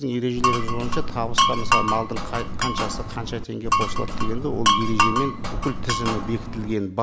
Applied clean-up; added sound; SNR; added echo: none; Glass; -4 dB; none.